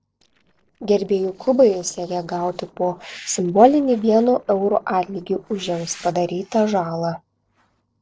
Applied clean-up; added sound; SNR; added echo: neural separator model SepFormer DNS4.